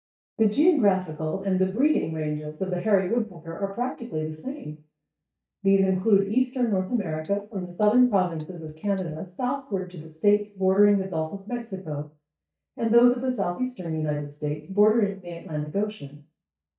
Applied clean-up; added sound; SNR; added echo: neural mask model DeepFilterNet 3.